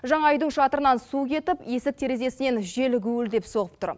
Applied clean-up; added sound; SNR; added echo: none; none; none; none.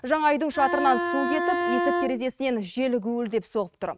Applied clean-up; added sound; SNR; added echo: neural mask model RNNoise.